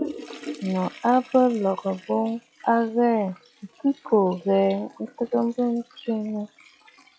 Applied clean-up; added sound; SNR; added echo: classical method log-MMSE.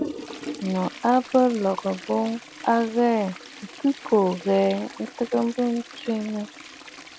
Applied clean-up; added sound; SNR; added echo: none; Toilet flush; 15 dB; none.